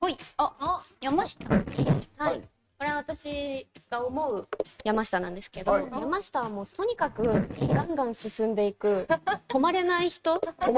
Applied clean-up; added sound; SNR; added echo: neural mask model RNNoise.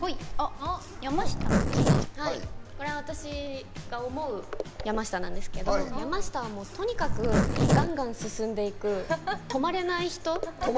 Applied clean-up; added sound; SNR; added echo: none; Zipper (clothing); -2 dB; none.